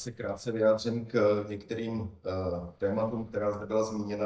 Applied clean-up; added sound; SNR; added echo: neural mask model DeepFilterNet 3.